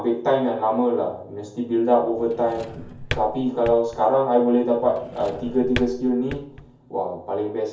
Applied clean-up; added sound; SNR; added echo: none; Drawer open or close; 14 dB; reverberation time 0.6 s.